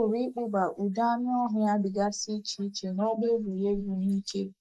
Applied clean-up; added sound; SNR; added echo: neural mask model Resemble Enhance denoiser.